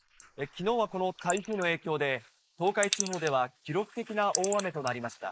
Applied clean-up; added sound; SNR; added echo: neural mask model Resemble Enhance denoiser.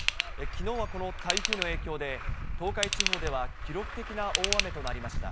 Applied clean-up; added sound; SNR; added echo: none; Ratchet, pawl / Tools + Truck; -4 dB; none.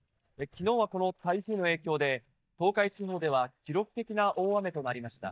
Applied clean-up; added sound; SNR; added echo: neural mask model DeepFilterNet 3.